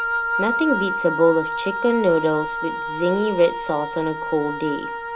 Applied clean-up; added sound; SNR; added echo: none; Wind instrument, woodwind instrument; 4 dB; none.